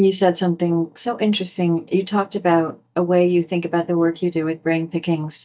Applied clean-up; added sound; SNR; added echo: neural mask model DeepFilterNet 3.